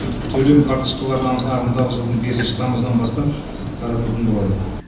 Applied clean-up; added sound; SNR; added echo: none; none; none; none.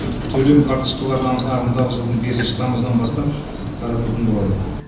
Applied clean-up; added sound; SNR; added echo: none; Piano; 17 dB; none.